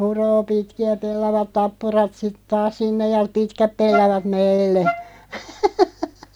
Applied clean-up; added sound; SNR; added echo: none; Wind instrument, woodwind instrument; 6 dB; none.